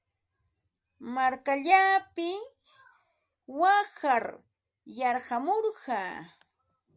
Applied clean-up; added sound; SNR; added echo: none; none; none; none.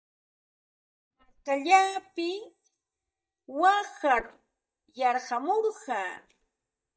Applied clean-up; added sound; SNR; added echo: neural mask model DeepFilterNet 3.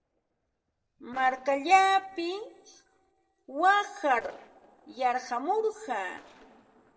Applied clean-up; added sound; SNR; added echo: neural separator model SepFormer DNS4.